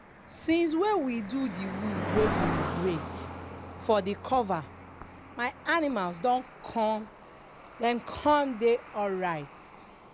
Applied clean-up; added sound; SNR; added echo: none; Cricket; 8 dB; none.